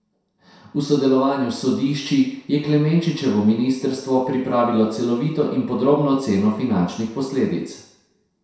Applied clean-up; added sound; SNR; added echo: none; none; none; reverberation time 0.7 s.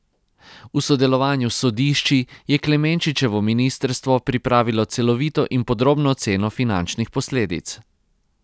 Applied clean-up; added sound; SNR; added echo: none; none; none; none.